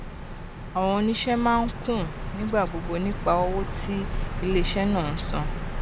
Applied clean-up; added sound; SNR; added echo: none; Bird vocalization, bird call, bird song; 4 dB; none.